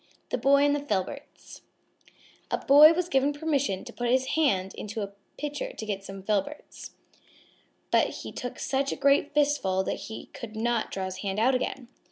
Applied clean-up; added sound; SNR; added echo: none; none; none; none.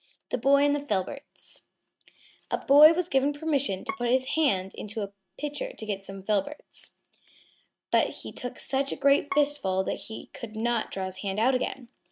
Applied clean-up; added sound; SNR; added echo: neural mask model RNNoise.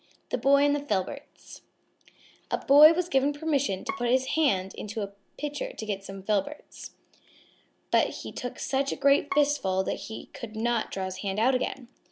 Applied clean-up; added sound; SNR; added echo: none; Bowed string instrument; 15 dB; none.